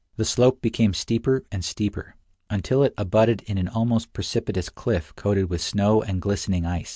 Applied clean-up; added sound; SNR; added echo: none; none; none; none.